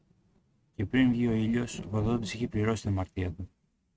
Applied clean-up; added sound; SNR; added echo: neural mask model RNNoise.